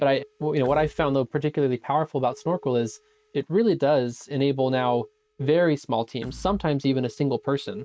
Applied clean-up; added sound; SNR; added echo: neural mask model RNNoise.